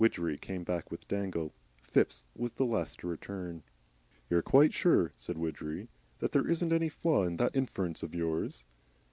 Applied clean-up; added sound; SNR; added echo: none; none; none; none.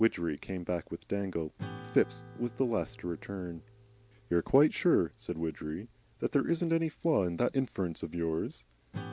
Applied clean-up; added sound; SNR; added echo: none; Acoustic guitar / Strum; 19 dB; none.